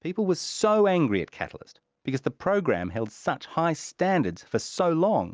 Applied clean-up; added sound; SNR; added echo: none; none; none; none.